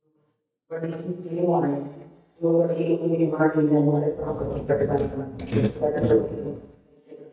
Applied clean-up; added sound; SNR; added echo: neural mask model DeepFilterNet 3.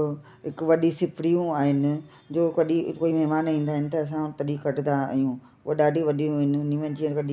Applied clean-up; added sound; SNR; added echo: none; none; none; none.